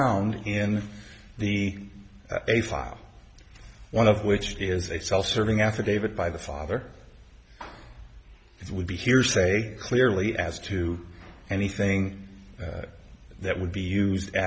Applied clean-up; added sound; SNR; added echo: none; none; none; none.